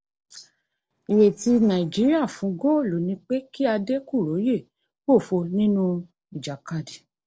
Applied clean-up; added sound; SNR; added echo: neural separator model SepFormer DNS4.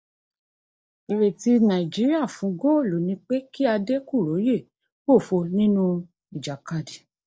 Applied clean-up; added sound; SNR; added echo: neural mask model DeepFilterNet 3.